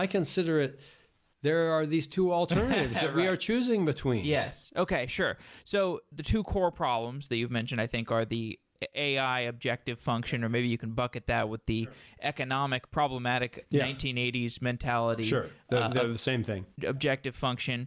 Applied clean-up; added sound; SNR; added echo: none; none; none; none.